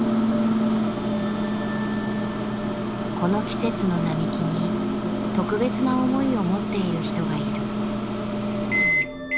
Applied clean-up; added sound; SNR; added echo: none; Microwave oven; -3 dB; none.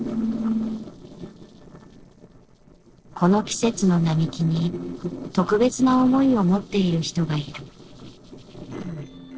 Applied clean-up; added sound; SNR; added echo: neural separator model SepFormer DNS4.